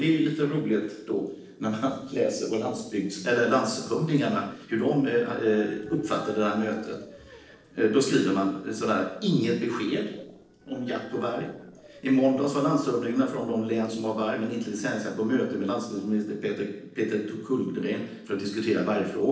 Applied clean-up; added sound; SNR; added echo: neural separator model SepFormer DNS4.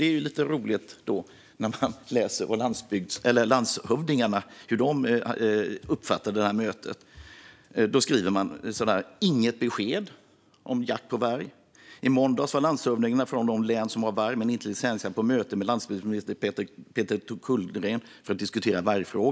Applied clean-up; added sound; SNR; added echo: none; none; none; none.